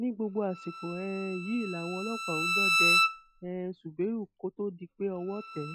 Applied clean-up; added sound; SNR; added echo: classical method log-MMSE.